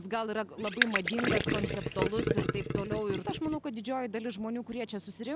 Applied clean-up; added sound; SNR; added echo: none; Gurgling; -3 dB; none.